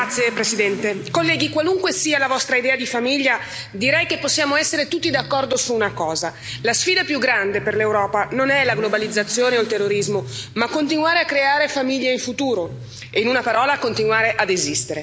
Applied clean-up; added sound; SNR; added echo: none; Motorcycle / Accelerating, revving, vroom; 17 dB; none.